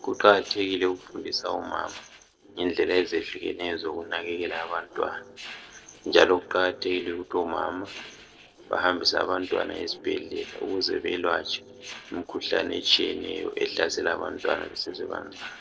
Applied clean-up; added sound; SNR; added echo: neural separator model SepFormer DNS4.